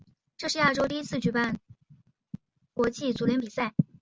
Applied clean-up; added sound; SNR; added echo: none; none; none; none.